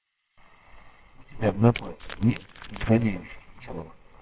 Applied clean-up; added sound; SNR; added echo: neural separator model SepFormer WHAMR!.